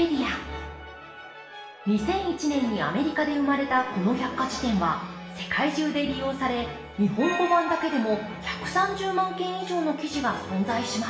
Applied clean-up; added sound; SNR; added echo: none; Wind instrument, woodwind instrument; 18 dB; reverberation time 0.8 s.